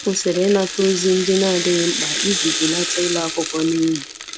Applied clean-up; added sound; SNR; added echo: none; Rattle (instrument); 5 dB; none.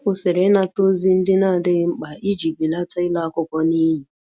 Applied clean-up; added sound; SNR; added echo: none; none; none; none.